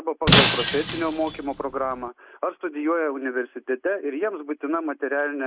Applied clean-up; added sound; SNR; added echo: none; Shatter; -3 dB; none.